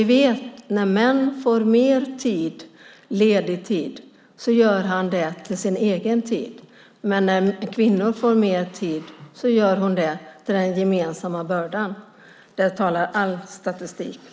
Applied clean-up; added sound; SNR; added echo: none; none; none; none.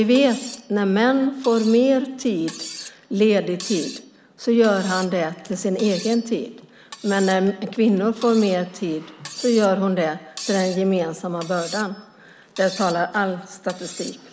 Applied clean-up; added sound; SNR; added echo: none; Cutlery, silverware; 17 dB; none.